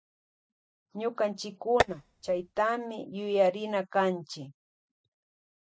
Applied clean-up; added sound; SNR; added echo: neural mask model RNNoise.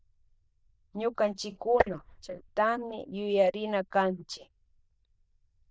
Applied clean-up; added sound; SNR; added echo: neural diffusion model UNIVERSE++.